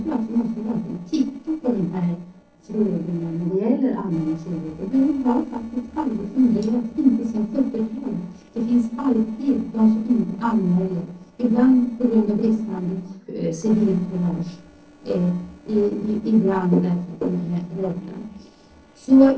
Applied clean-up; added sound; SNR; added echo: neural separator model SepFormer DNS4.